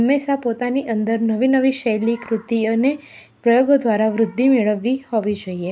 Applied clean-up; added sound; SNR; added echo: none; none; none; none.